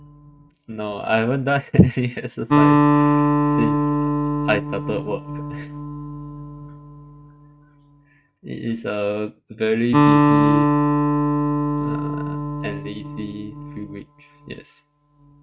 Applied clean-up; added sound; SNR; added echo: neural mask model RNNoise.